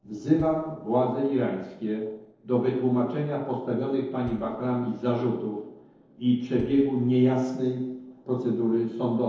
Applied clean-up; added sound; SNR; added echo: neural separator model SepFormer DNS4.